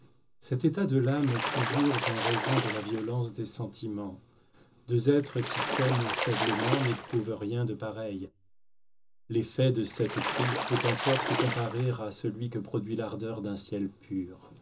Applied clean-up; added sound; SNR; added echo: none; Splash, splatter; 2 dB; reverberation time 0.2 s.